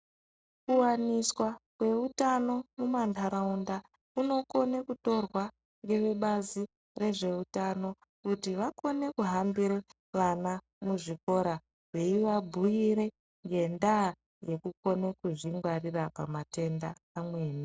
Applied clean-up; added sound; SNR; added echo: none; none; none; none.